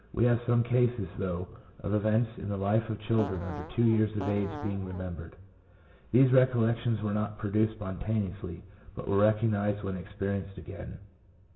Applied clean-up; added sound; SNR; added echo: none; Fart; 11 dB; reverberation time 2.0 s.